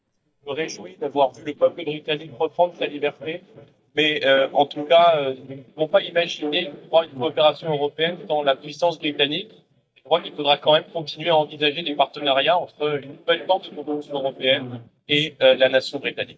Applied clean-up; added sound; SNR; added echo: neural mask model DeepFilterNet 3.